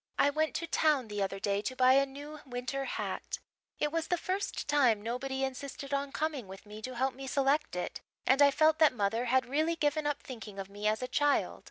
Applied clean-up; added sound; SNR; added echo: none; none; none; none.